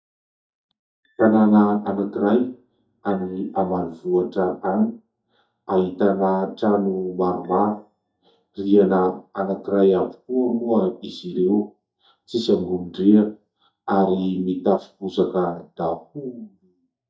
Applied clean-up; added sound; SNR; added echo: neural mask model DeepFilterNet 3.